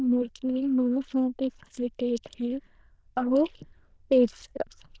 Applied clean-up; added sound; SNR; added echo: neural diffusion model UNIVERSE++.